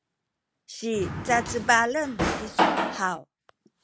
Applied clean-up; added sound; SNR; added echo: none; Drawer open or close; 0 dB; none.